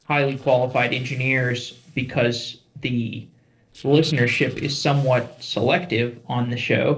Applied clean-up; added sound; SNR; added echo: neural separator model SepFormer DNS4.